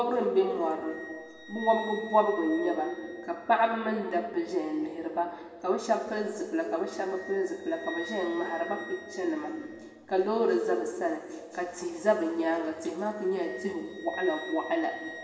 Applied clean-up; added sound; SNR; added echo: none; Wind instrument, woodwind instrument; 17 dB; reverberation time 1.4 s.